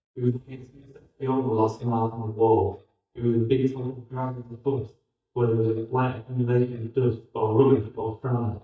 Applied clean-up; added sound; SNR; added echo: neural mask model DeepFilterNet 3.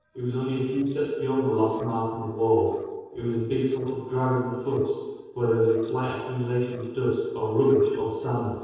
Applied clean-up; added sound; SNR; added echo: neural separator model SepFormer DNS4.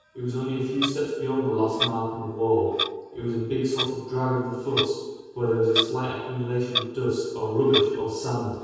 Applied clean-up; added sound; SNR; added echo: none; Clock; 8 dB; reverberation time 1.2 s.